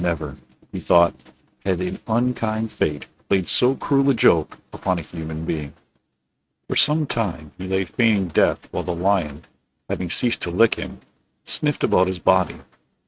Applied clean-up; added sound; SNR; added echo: neural mask model RNNoise.